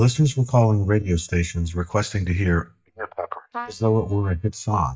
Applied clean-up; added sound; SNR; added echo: neural mask model DeepFilterNet 3.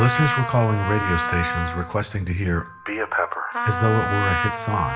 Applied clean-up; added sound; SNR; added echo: none; Trumpet; 4 dB; reverberation time 0.8 s.